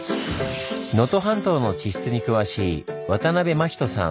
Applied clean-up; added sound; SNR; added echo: none; none; none; none.